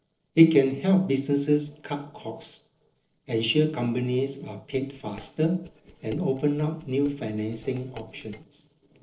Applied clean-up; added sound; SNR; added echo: neural separator model SepFormer DNS4.